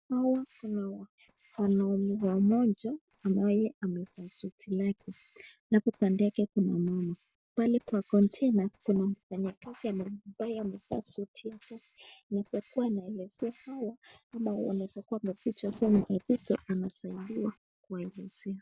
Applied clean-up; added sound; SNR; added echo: neural separator model SepFormer DNS4.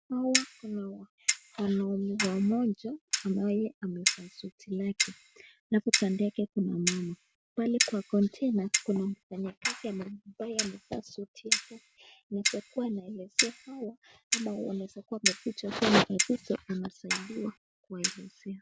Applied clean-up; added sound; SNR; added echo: none; Clock; 3 dB; none.